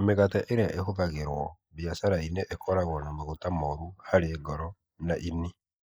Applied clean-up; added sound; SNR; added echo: neural mask model Resemble Enhance denoiser.